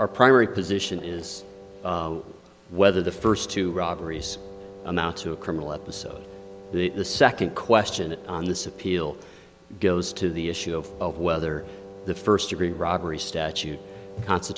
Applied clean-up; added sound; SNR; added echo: none; Wind instrument, woodwind instrument; 17 dB; none.